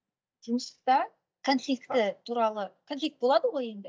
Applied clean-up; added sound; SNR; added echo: neural mask model DeepFilterNet 3.